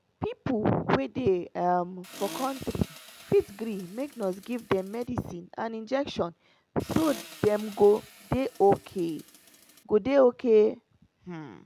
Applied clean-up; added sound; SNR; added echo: none; Accelerating, revving, vroom; 18 dB; none.